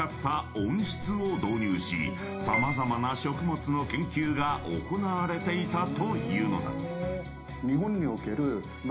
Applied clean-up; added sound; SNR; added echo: none; Clapping; 19 dB; reverberation time 0.4 s.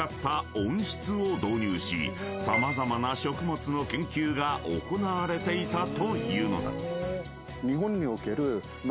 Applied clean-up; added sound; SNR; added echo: none; none; none; none.